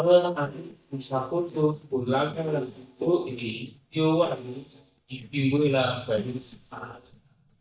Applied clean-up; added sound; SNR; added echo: neural mask model DeepFilterNet 3.